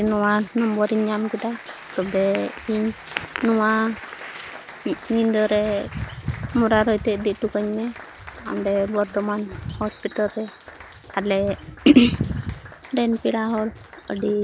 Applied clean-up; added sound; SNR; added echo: none; Applause; 19 dB; none.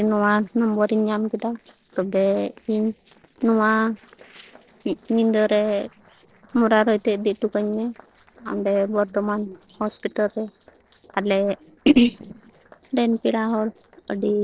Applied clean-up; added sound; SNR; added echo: neural separator model SepFormer DNS4.